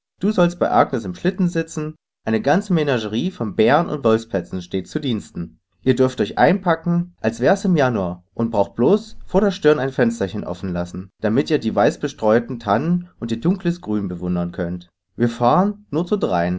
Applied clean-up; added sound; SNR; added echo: none; none; none; none.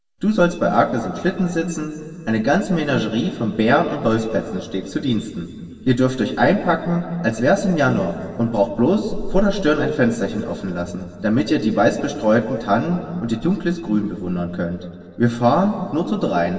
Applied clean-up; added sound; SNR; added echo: none; none; none; reverberation time 2.4 s.